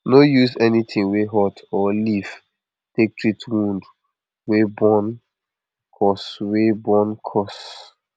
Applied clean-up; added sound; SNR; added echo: none; none; none; none.